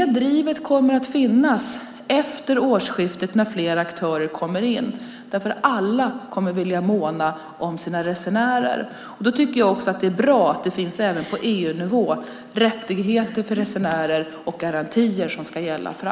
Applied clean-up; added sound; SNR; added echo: none; none; none; none.